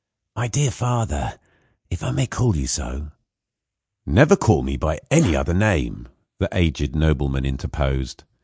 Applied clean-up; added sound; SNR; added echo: neural mask model Resemble Enhance denoiser.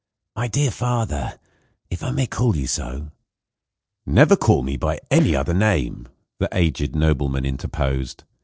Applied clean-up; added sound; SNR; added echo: neural separator model SepFormer DNS4.